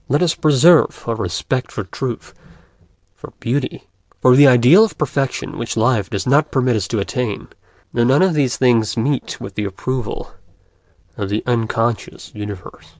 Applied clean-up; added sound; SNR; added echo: none; none; none; none.